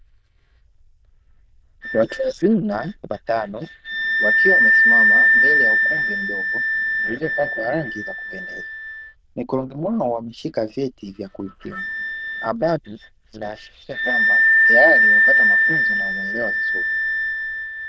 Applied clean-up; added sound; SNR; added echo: neural diffusion model UNIVERSE++.